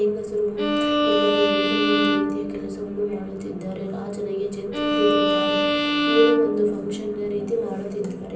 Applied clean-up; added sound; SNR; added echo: none; Bowed string instrument; -1 dB; reverberation time 0.6 s.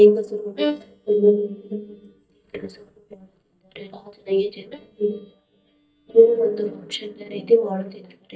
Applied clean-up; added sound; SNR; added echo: neural mask model DeepFilterNet 3.